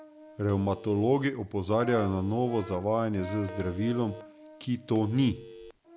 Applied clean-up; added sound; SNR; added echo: none; Brass instrument + Telephone; 15 dB; none.